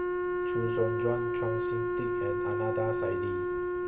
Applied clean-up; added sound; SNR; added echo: none; Wind instrument, woodwind instrument; -5 dB; reverberation time 1.7 s.